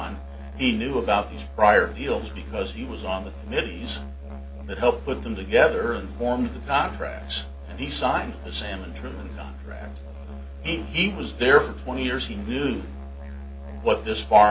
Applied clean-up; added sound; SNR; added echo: none; Musical instrument; 11 dB; none.